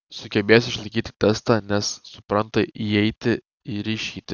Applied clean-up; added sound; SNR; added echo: none; none; none; none.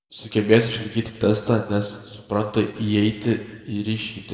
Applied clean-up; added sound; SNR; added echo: none; none; none; reverberation time 1.6 s.